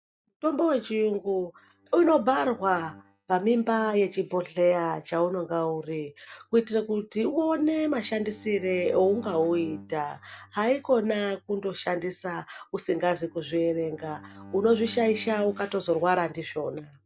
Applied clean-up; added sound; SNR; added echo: neural mask model DeepFilterNet 3.